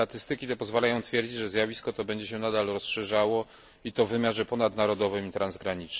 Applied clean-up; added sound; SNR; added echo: none; none; none; none.